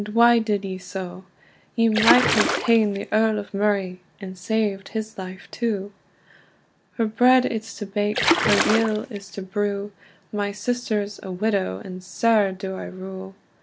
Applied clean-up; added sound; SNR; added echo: none; Splash, splatter; 0 dB; none.